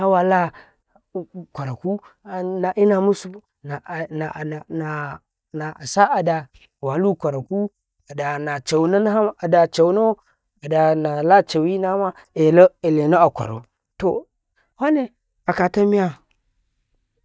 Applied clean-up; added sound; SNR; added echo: none; none; none; none.